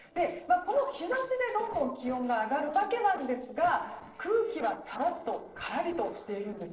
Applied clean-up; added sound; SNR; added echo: neural separator model SepFormer DNS4.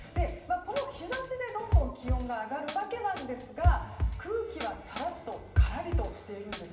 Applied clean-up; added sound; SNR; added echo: none; Drum kit; -3 dB; reverberation time 0.8 s.